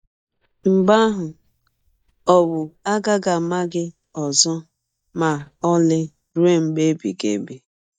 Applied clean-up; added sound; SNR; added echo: neural mask model DeepFilterNet 3.